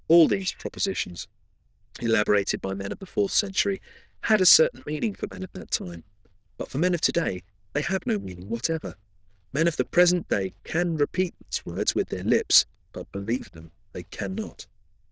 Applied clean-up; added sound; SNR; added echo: neural diffusion model UNIVERSE++.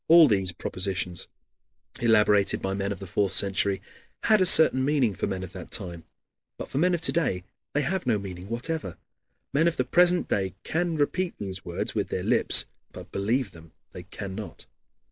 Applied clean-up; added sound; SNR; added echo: neural mask model Resemble Enhance denoiser.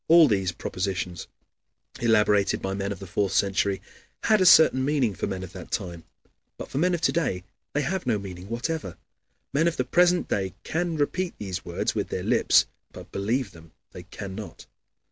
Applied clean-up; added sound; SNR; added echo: none; none; none; none.